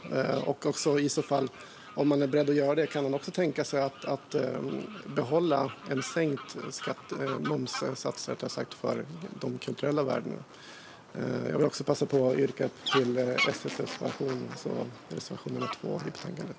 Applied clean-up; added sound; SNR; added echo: none; Fowl; 12 dB; none.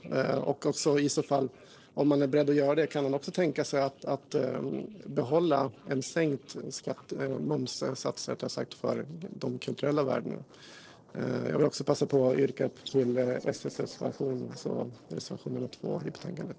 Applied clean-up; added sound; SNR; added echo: neural separator model SepFormer DNS4.